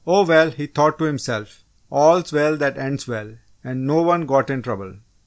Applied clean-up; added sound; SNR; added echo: none; none; none; none.